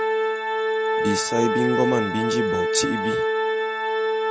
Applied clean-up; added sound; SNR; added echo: none; Organ; -4 dB; none.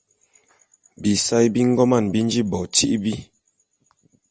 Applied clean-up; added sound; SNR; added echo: none; none; none; none.